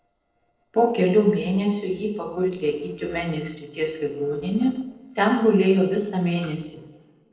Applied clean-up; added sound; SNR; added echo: neural separator model SepFormer DNS4.